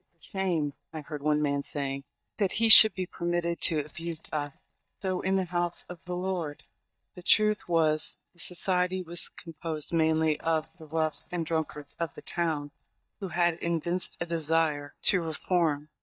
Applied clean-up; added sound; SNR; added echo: neural mask model DeepFilterNet 3.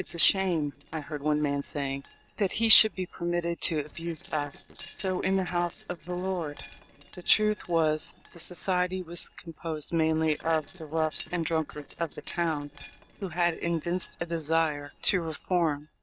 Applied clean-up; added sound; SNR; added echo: neural separator model SepFormer DNS4.